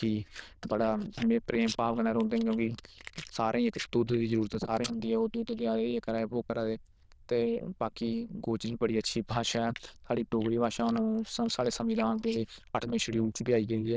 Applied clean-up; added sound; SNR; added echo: neural diffusion model UNIVERSE++.